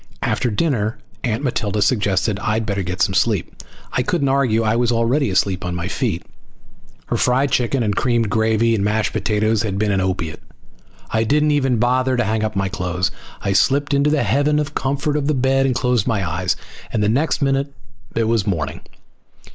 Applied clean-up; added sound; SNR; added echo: neural mask model Resemble Enhance denoiser.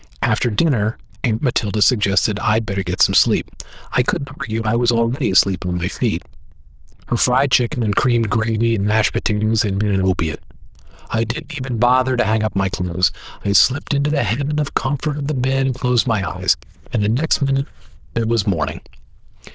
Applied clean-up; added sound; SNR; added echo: neural diffusion model UNIVERSE++.